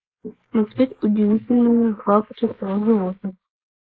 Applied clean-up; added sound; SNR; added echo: neural mask model Resemble Enhance denoiser.